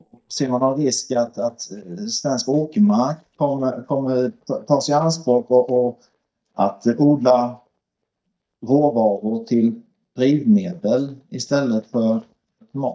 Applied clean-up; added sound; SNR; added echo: neural mask model DeepFilterNet 3.